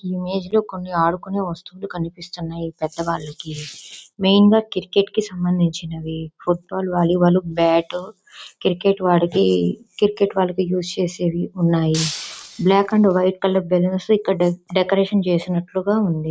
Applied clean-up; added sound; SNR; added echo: neural mask model RNNoise.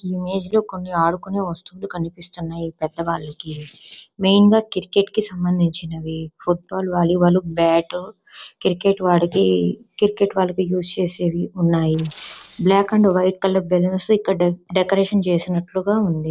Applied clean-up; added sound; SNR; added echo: neural separator model SepFormer DNS4.